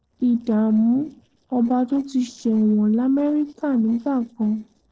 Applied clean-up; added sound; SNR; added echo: neural separator model SepFormer DNS4.